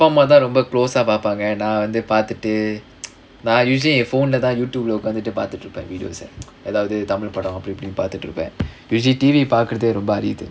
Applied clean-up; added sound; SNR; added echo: none; none; none; none.